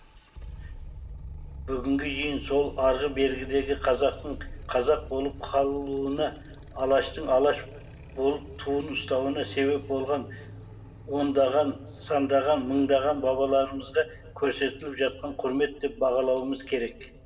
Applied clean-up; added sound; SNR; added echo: none; Motorcycle; 15 dB; reverberation time 2.2 s.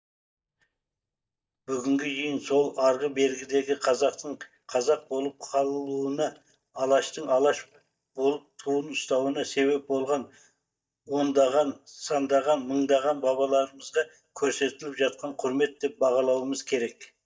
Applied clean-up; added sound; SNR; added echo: neural mask model DeepFilterNet 3.